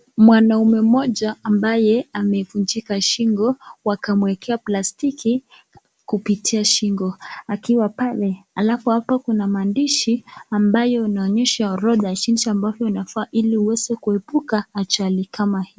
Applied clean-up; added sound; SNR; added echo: none; none; none; none.